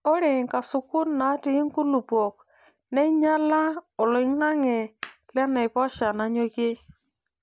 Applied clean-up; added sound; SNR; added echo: none; none; none; none.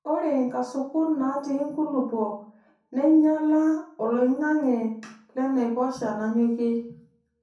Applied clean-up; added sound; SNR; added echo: none; none; none; reverberation time 0.5 s.